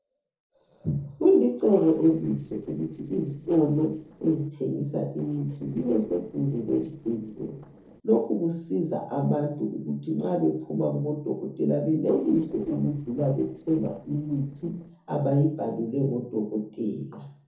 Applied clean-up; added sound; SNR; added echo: neural separator model SepFormer DNS4.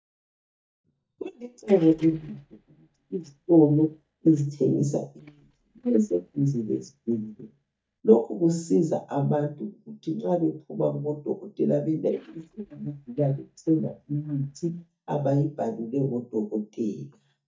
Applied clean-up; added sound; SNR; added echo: neural mask model DeepFilterNet 3.